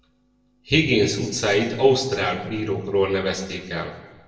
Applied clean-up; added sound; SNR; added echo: none; none; none; reverberation time 1.0 s.